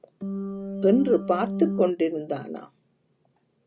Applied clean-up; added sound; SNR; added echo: none; Organ; 4 dB; none.